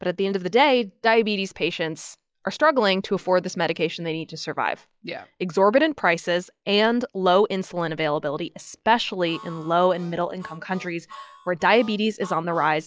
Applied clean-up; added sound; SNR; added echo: classical method log-MMSE.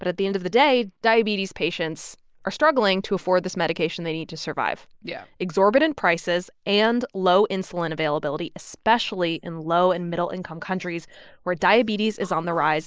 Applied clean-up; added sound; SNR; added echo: neural mask model Resemble Enhance denoiser.